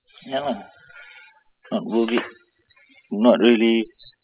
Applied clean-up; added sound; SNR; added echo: classical method spectral subtraction.